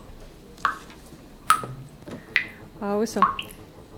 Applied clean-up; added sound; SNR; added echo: none; Drip; -5 dB; none.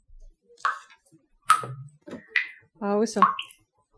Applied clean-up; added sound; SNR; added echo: classical method Wiener filter.